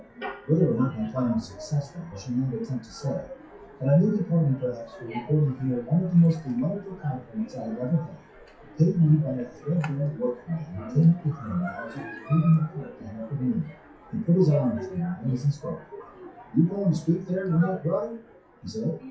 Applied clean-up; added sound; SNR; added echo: classical method WPE with log-MMSE.